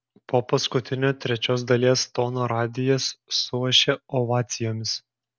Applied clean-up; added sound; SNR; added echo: none; none; none; none.